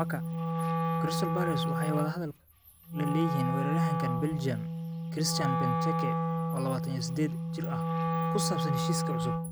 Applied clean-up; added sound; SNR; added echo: none; Wind instrument, woodwind instrument; -4 dB; none.